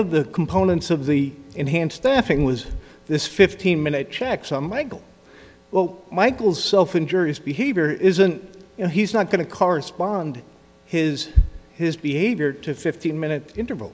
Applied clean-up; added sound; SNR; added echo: none; none; none; none.